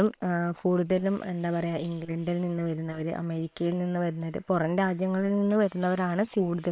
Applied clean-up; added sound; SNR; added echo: neural separator model SepFormer WHAM!.